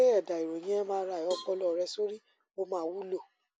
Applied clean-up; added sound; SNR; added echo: none; Cowbell; 19 dB; none.